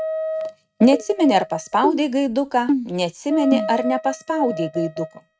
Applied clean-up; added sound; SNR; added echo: neural mask model RNNoise.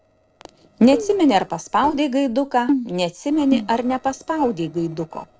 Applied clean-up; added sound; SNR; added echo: neural separator model SepFormer DNS4.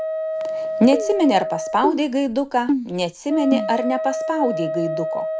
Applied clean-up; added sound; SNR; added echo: none; Wind instrument, woodwind instrument + Keyboard (musical); 3 dB; none.